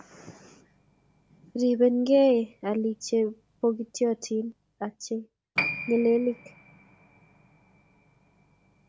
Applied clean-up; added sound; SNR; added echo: none; Piano; 14 dB; none.